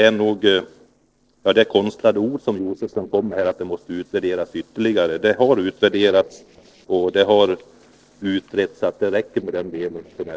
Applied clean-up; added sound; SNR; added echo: neural separator model SepFormer DNS4.